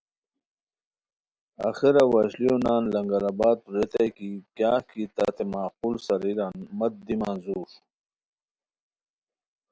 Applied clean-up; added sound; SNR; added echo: none; none; none; none.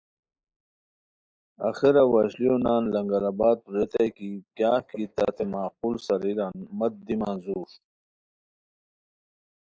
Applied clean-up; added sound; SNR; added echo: neural mask model Resemble Enhance denoiser.